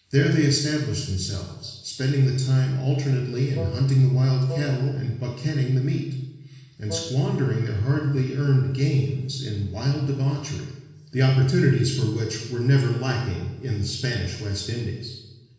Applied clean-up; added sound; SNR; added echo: none; Wind instrument, woodwind instrument; 15 dB; reverberation time 1.1 s.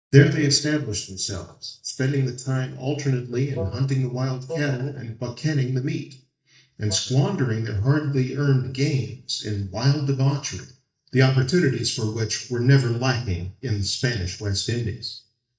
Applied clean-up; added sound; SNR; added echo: neural mask model DeepFilterNet 3.